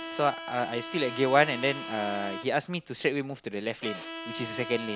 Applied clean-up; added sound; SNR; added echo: none; Bowed string instrument; 10 dB; none.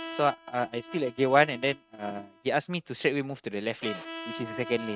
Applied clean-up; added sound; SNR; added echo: neural mask model RNNoise.